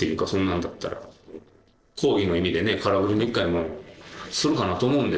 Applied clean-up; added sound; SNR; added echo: neural separator model SepFormer DNS4.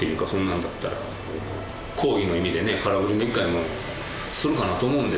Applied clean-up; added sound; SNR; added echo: none; none; none; none.